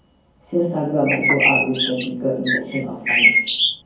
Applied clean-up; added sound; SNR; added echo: none; Bird; -4 dB; reverberation time 1.2 s.